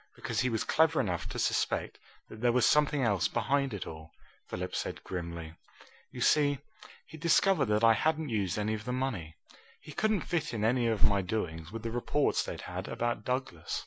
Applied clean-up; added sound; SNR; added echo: none; none; none; none.